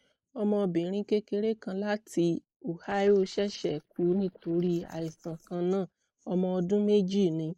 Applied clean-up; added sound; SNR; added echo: neural mask model Resemble Enhance denoiser.